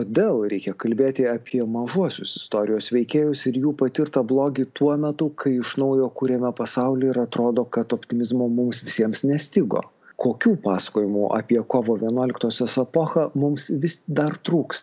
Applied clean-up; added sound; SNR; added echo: none; none; none; none.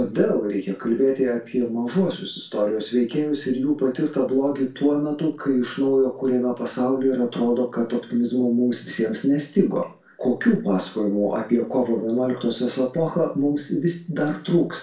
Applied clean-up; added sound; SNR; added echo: none; none; none; reverberation time 0.3 s.